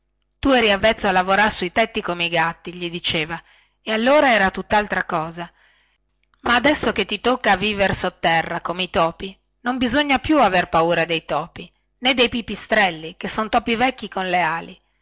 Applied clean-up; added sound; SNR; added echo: neural separator model SepFormer DNS4.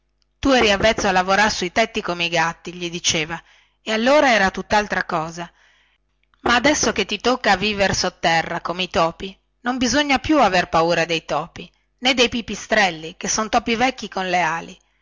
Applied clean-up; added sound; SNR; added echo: none; Knock; 12 dB; none.